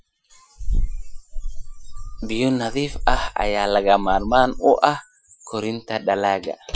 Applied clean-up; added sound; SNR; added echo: classical method Wiener filter.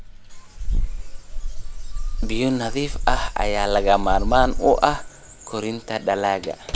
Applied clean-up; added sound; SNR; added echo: none; Keys jangling; 1 dB; none.